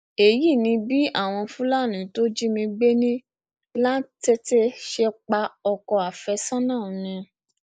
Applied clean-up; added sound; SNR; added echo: neural mask model Resemble Enhance denoiser.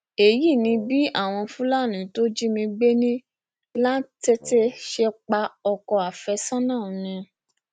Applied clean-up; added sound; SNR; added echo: neural mask model RNNoise.